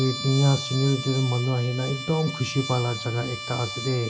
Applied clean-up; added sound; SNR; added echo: none; Trumpet; 9 dB; reverberation time 0.9 s.